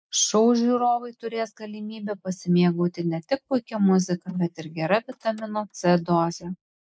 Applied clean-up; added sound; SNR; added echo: neural mask model Resemble Enhance denoiser.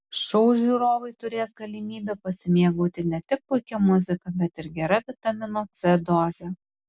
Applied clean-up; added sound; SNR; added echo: none; none; none; none.